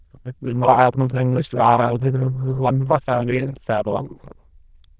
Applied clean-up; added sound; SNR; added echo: neural diffusion model UNIVERSE++.